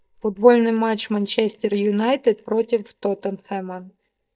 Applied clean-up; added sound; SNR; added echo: neural mask model DeepFilterNet 3.